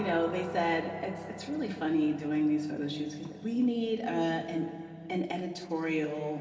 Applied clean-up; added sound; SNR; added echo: none; Piano; 14 dB; reverberation time 2.5 s.